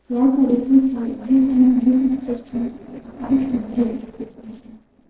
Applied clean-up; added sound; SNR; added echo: neural separator model SepFormer DNS4.